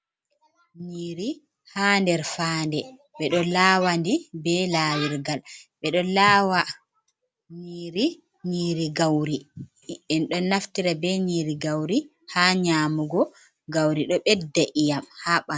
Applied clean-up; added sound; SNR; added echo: none; none; none; none.